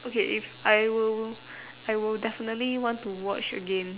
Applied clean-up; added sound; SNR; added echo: none; none; none; none.